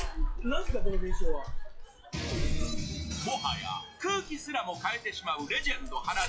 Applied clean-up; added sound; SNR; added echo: classical method log-MMSE.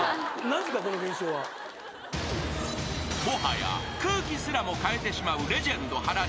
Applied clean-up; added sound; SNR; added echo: none; none; none; none.